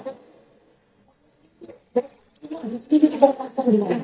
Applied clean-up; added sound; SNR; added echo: neural mask model DeepFilterNet 3.